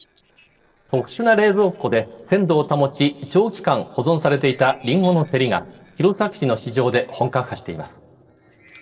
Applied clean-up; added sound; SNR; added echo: neural separator model SepFormer DNS4.